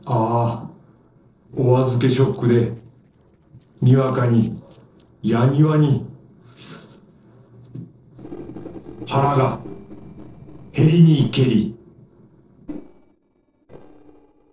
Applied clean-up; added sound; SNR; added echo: neural separator model SepFormer DNS4.